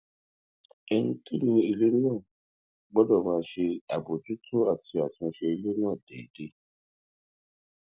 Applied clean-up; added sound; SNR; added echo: none; none; none; none.